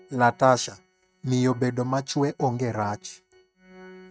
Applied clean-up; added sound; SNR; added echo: neural mask model RNNoise.